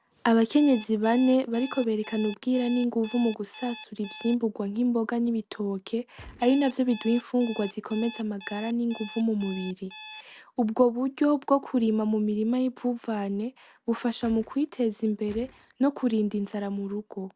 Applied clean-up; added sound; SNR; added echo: none; Gunshot, gunfire + Alarm; 18 dB; none.